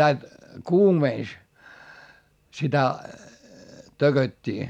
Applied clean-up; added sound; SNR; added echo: none; none; none; none.